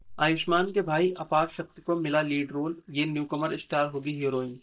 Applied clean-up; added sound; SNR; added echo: neural mask model DeepFilterNet 3.